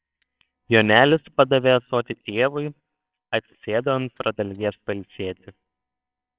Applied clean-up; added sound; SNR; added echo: neural separator model SepFormer WHAMR!.